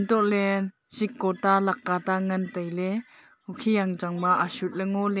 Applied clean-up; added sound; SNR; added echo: none; none; none; none.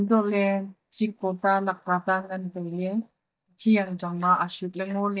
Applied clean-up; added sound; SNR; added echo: neural mask model DeepFilterNet 3.